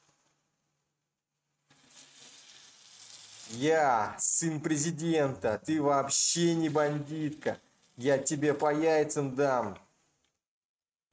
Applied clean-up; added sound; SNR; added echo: neural mask model RNNoise.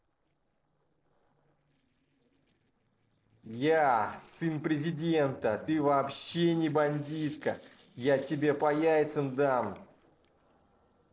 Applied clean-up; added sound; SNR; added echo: neural separator model SepFormer DNS4.